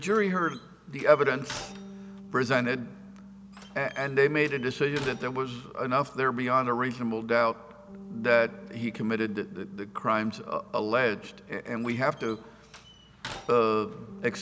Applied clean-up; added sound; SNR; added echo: none; Bass guitar + Slam; 18 dB; none.